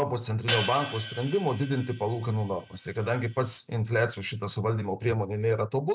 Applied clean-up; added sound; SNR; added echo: none; Hi-hat; 9 dB; none.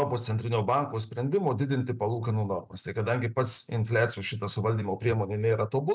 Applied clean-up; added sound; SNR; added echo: none; none; none; none.